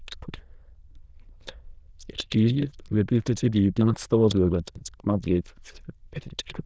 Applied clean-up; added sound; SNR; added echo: neural diffusion model UNIVERSE++.